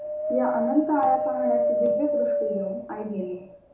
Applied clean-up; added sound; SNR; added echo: none; Wind; -1 dB; reverberation time 0.6 s.